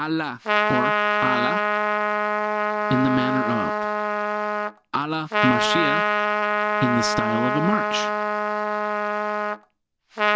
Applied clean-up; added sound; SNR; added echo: none; Trumpet; -4 dB; none.